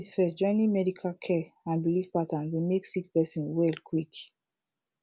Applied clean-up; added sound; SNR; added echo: none; none; none; none.